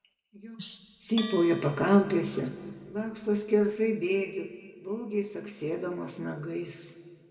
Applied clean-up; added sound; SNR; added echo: none; Bell; 17 dB; reverberation time 1.8 s.